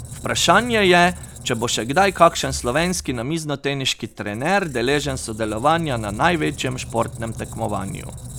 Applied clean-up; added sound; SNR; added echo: none; Squeak; 15 dB; none.